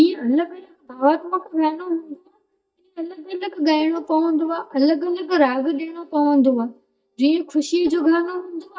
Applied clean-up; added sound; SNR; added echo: neural mask model DeepFilterNet 3.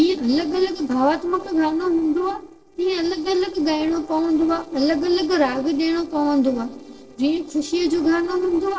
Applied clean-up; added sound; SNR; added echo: neural separator model SepFormer DNS4.